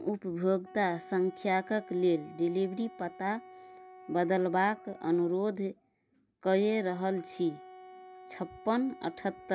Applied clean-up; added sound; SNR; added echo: none; Wind instrument, woodwind instrument; 19 dB; none.